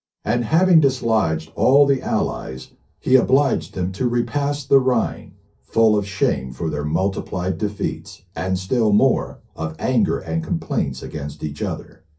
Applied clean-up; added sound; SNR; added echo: none; none; none; reverberation time 0.3 s.